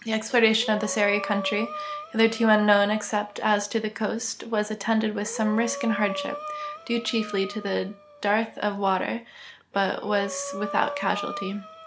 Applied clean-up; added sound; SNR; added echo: none; Breathing; 12 dB; none.